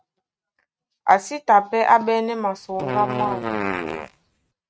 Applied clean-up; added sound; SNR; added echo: neural mask model RNNoise.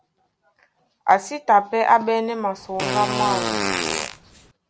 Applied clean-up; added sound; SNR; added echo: none; Fart; 3 dB; none.